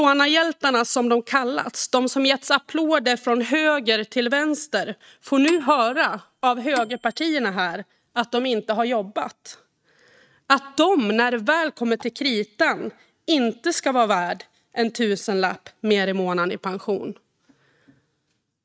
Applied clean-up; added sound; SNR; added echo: neural mask model RNNoise.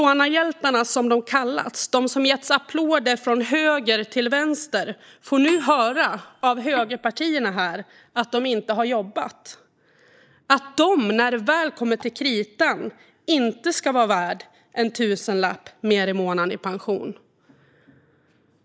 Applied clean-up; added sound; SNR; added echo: neural mask model DeepFilterNet 3.